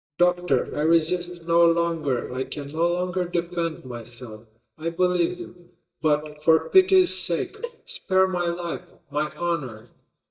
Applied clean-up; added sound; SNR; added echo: neural mask model DeepFilterNet 3.